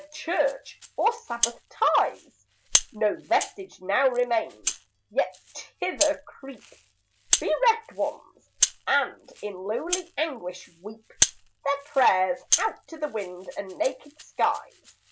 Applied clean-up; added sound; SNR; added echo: none; Rattle (instrument); 5 dB; none.